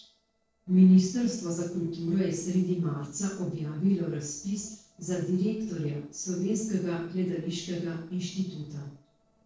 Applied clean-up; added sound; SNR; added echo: neural separator model SepFormer DNS4.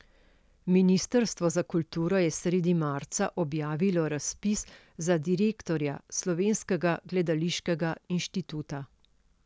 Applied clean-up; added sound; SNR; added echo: none; none; none; none.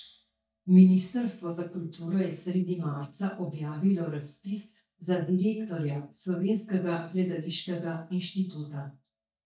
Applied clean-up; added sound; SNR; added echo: neural mask model DeepFilterNet 3.